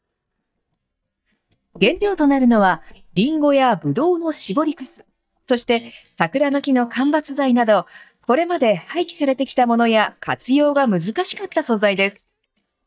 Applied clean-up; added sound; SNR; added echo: neural mask model DeepFilterNet 3.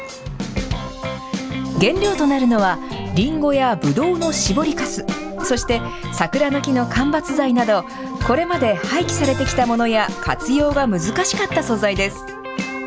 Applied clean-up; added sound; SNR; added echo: none; Gong + Crash cymbal; 13 dB; none.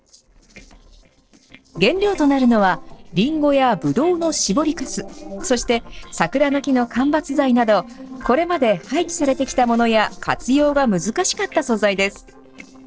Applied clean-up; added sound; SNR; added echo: neural separator model SepFormer DNS4.